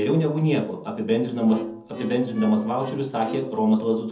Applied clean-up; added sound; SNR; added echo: none; Bowed string instrument; 13 dB; reverberation time 0.7 s.